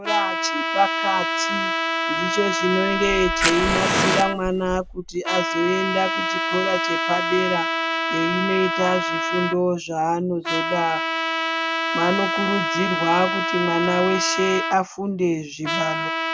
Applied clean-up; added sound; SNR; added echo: none; Trumpet + Fire; 0 dB; none.